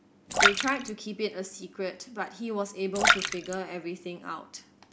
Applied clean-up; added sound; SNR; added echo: none; Splash, splatter; -4 dB; none.